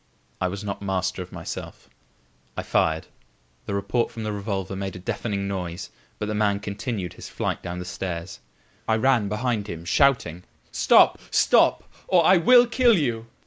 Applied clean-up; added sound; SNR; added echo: none; none; none; none.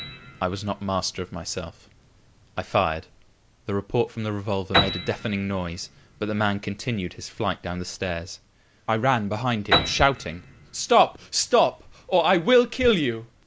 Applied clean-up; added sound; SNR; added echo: none; Piano; 9 dB; none.